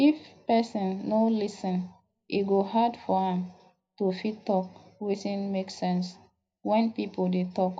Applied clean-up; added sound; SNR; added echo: none; none; none; reverberation time 0.4 s.